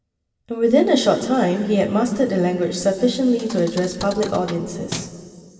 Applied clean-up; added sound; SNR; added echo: none; Thump, thud; 15 dB; reverberation time 2.5 s.